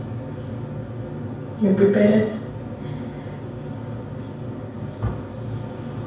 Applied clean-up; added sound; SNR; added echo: none; none; none; reverberation time 0.6 s.